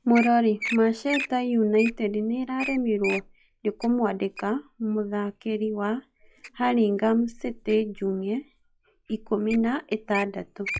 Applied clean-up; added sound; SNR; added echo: classical method log-MMSE.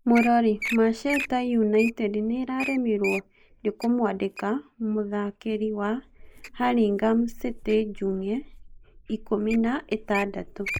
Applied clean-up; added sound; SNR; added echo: neural mask model Resemble Enhance denoiser.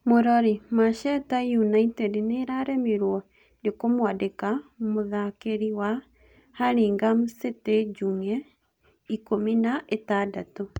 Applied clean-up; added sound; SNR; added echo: none; none; none; none.